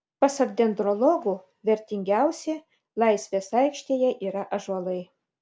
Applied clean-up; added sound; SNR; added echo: none; none; none; none.